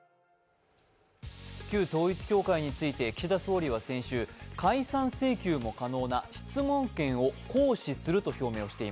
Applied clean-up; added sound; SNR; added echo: none; none; none; none.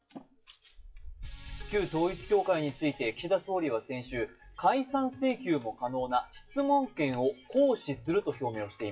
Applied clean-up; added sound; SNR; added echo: classical method WPE with log-MMSE.